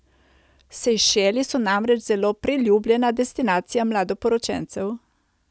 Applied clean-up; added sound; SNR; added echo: none; none; none; none.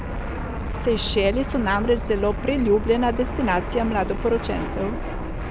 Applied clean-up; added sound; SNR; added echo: none; Fixed-wing aircraft, airplane; 5 dB; none.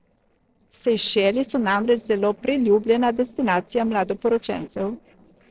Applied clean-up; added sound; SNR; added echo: neural separator model SepFormer DNS4.